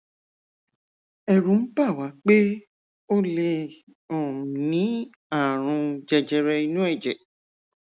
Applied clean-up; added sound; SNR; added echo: none; none; none; none.